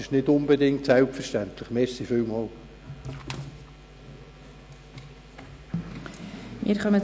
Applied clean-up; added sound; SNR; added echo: none; none; none; none.